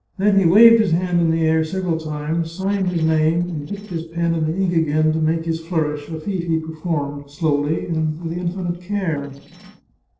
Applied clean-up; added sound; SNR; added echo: neural separator model SepFormer DNS4.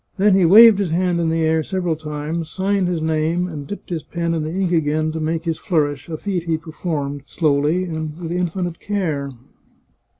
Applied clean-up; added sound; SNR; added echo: none; none; none; none.